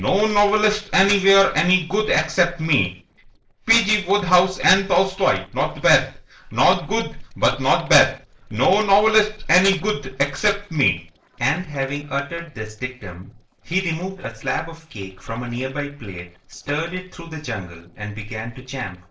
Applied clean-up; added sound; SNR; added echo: neural separator model SepFormer DNS4.